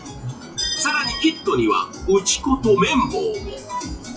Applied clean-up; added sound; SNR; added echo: classical method WPE with log-MMSE.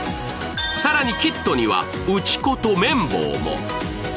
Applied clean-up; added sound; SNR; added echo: none; none; none; none.